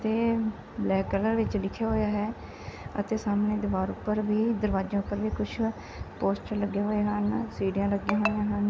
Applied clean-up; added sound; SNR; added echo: none; none; none; none.